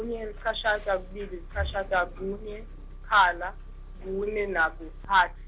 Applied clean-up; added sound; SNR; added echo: none; Breathing + Engine; 11 dB; none.